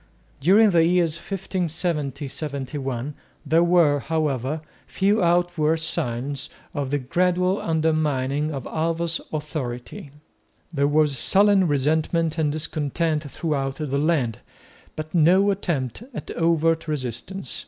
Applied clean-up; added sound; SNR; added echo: none; none; none; none.